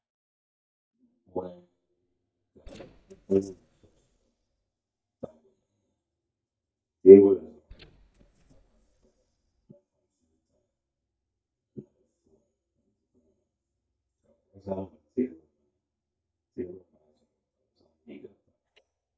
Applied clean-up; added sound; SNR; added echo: neural mask model DeepFilterNet 3.